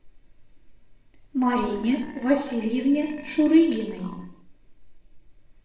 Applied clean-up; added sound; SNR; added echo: neural separator model SepFormer DNS4.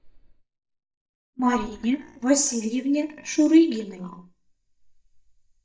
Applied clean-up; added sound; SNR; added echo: neural mask model DeepFilterNet 3.